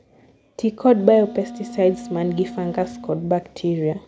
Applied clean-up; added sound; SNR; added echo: none; Wind instrument, woodwind instrument; 15 dB; none.